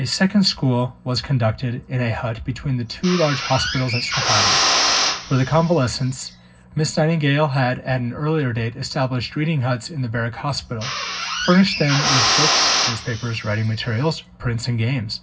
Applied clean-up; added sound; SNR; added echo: none; Drill; 1 dB; reverberation time 0.4 s.